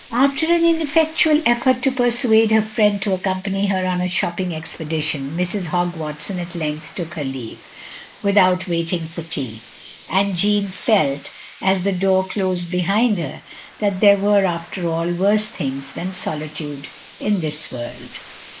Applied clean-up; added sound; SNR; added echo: neural mask model Resemble Enhance denoiser.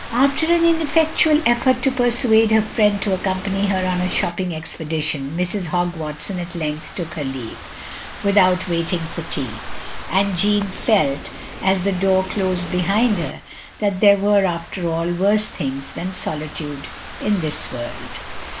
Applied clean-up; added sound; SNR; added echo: none; Rain / Thunderstorm; 12 dB; none.